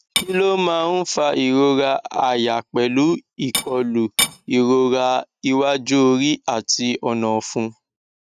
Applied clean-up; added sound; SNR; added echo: neural mask model RNNoise.